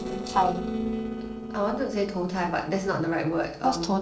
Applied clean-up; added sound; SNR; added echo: neural separator model SepFormer DNS4.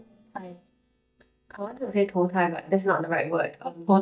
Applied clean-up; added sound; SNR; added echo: neural mask model DeepFilterNet 3.